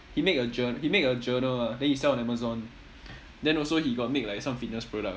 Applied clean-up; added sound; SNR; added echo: none; none; none; none.